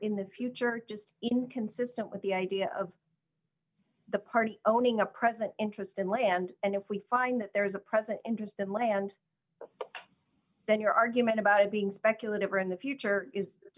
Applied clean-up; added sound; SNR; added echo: none; none; none; none.